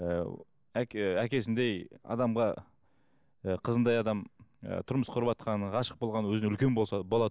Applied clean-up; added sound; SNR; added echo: none; none; none; none.